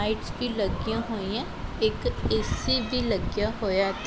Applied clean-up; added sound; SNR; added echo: none; none; none; none.